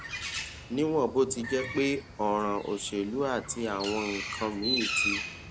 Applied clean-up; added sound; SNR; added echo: none; Bird; 6 dB; none.